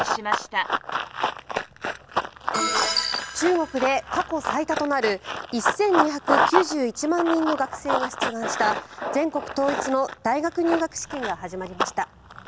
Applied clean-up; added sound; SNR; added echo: none; Run; 2 dB; none.